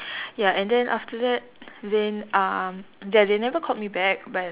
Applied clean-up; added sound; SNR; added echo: none; none; none; none.